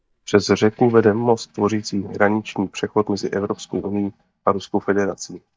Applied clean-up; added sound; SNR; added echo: neural mask model DeepFilterNet 3.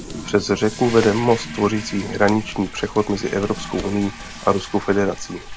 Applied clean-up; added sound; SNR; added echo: none; Toilet flush + Hands; 12 dB; none.